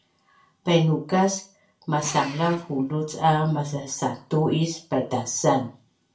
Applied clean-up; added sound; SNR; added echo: none; Drill; 18 dB; reverberation time 0.3 s.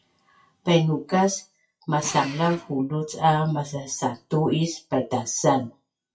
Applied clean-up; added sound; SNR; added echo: classical method WPE with log-MMSE.